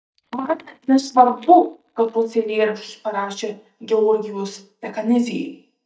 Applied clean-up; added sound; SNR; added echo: neural mask model DeepFilterNet 3.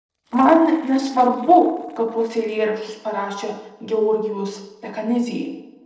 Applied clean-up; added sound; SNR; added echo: neural separator model SepFormer DNS4.